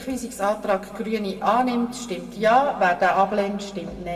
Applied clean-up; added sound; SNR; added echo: none; none; none; reverberation time 1.6 s.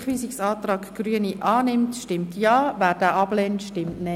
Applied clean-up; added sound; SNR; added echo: none; none; none; none.